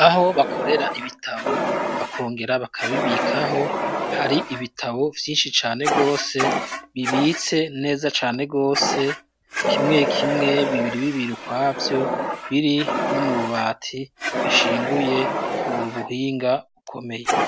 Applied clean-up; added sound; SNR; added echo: none; Fire; 2 dB; none.